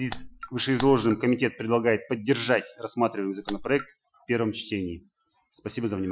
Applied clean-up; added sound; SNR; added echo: classical method Wiener filter.